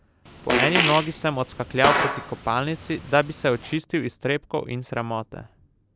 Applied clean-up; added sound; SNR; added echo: none; Fart; 2 dB; none.